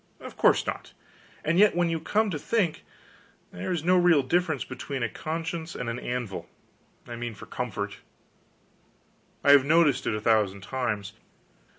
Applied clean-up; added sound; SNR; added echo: none; none; none; none.